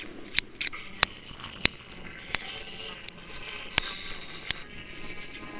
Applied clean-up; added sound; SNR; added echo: neural separator model SepFormer WHAMR!.